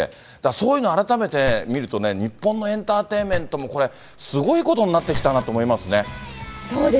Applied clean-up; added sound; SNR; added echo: none; Chink, clink; 13 dB; none.